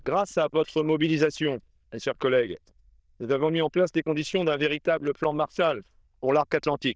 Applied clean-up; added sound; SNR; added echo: neural diffusion model UNIVERSE++.